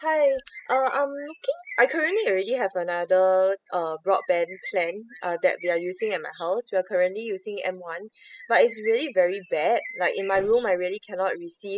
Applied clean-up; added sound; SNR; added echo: classical method spectral subtraction.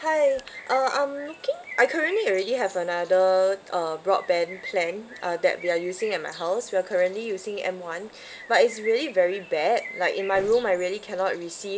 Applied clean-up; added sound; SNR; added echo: none; Bird; 19 dB; none.